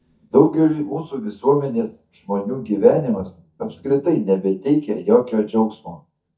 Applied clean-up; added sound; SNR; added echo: neural mask model DeepFilterNet 3.